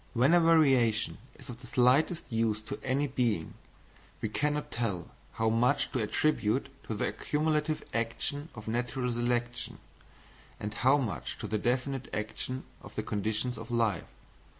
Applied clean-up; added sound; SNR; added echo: none; none; none; none.